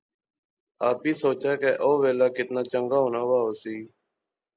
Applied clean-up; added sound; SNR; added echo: none; none; none; none.